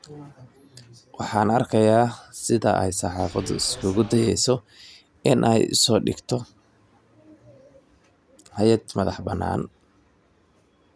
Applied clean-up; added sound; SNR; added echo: none; Boat, Water vehicle; 18 dB; none.